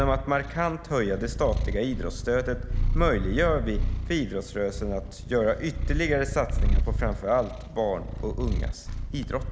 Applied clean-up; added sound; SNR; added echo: none; Purr; 1 dB; none.